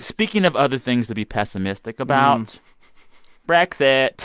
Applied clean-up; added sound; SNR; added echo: none; none; none; none.